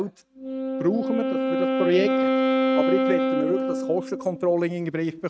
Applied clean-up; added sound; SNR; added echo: neural mask model RNNoise.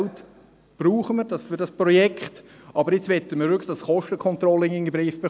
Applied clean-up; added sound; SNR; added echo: none; none; none; none.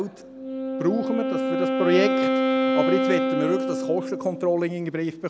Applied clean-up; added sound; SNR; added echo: none; Wind instrument, woodwind instrument; -1 dB; none.